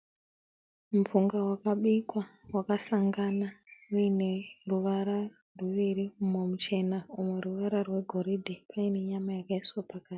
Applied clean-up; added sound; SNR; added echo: none; none; none; none.